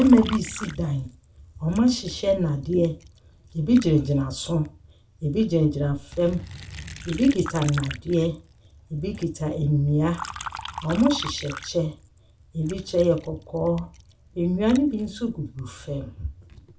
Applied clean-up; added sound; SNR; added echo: none; Liquid; 17 dB; reverberation time 0.2 s.